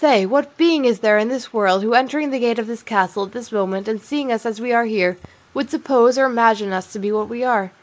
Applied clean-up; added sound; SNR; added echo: neural mask model Resemble Enhance denoiser.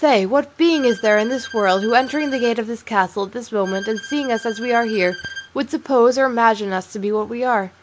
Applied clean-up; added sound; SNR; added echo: none; Bowed string instrument; 15 dB; none.